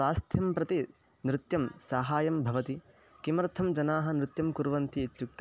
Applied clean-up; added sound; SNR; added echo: none; none; none; none.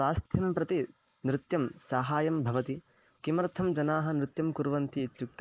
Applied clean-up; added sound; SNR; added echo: neural mask model Resemble Enhance denoiser.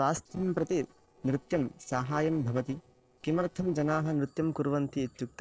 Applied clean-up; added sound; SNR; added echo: neural separator model SepFormer DNS4.